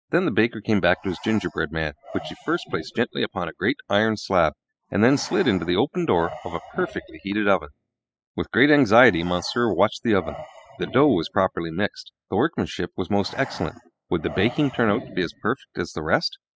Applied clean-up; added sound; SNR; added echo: classical method spectral subtraction.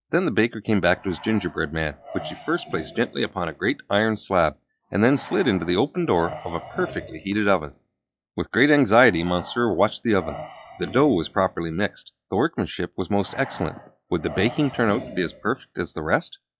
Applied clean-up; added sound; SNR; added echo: classical method log-MMSE.